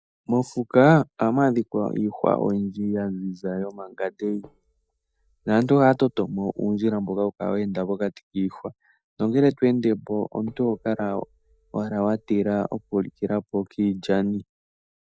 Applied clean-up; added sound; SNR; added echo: neural mask model DeepFilterNet 3.